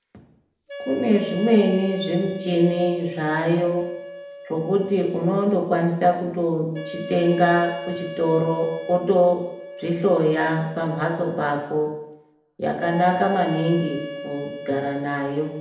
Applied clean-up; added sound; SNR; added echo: none; Wind instrument, woodwind instrument; 14 dB; reverberation time 0.8 s.